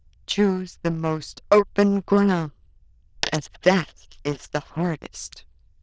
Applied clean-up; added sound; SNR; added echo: neural diffusion model UNIVERSE++.